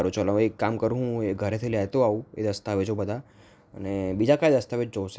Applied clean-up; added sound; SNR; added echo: none; none; none; none.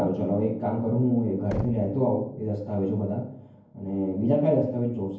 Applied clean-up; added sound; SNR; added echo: none; Knock; 16 dB; reverberation time 0.9 s.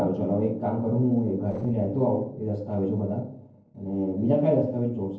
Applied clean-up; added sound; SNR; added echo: neural separator model SepFormer DNS4.